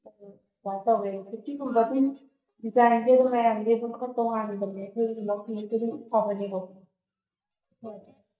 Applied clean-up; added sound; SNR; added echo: neural mask model DeepFilterNet 3.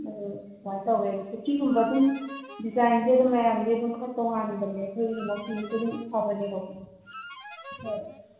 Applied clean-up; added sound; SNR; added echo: none; Harmonica; 16 dB; reverberation time 1.1 s.